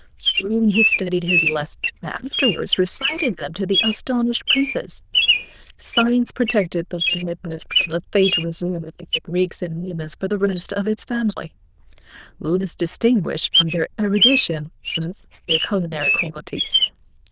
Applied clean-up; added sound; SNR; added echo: neural diffusion model UNIVERSE++.